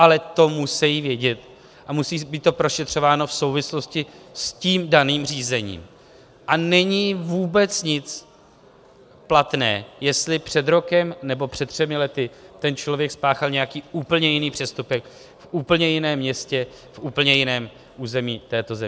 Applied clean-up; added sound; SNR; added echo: none; none; none; none.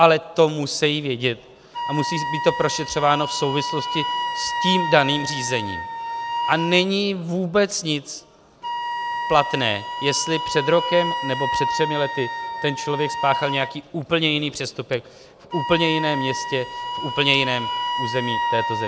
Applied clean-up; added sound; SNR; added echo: none; Wind instrument, woodwind instrument; 5 dB; none.